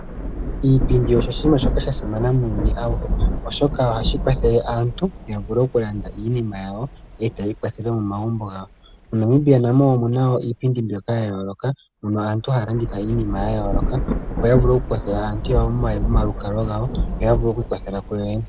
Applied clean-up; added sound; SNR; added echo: none; Thunder / Rain; 4 dB; none.